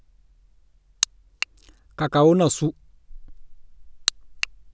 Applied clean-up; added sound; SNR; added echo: none; none; none; none.